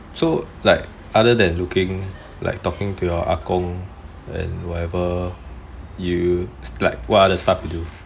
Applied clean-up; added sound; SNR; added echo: none; none; none; none.